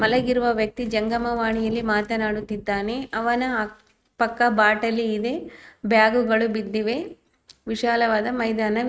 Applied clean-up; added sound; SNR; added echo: neural mask model RNNoise.